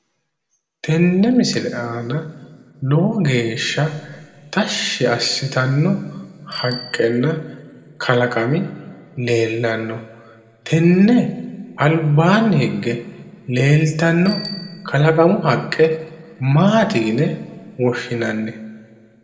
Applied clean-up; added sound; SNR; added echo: none; Bicycle bell; 19 dB; reverberation time 1.2 s.